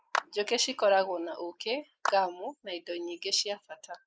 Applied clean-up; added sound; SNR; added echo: neural mask model Resemble Enhance denoiser.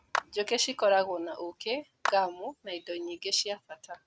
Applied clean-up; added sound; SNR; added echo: neural mask model RNNoise.